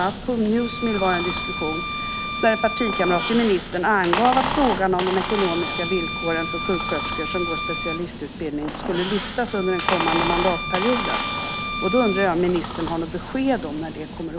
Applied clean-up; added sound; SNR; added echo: none; Bowed string instrument + Squeak; 4 dB; none.